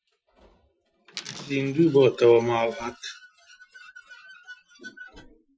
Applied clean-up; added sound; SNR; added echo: classical method Wiener filter.